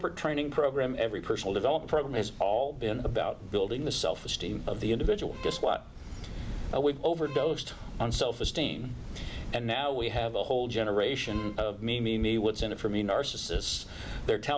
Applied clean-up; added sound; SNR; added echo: none; Bowed string instrument; 18 dB; none.